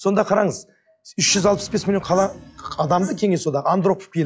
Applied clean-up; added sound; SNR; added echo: classical method log-MMSE.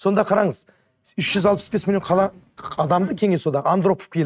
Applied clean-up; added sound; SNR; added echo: neural mask model RNNoise.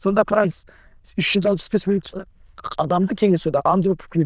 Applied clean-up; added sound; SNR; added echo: neural diffusion model UNIVERSE++.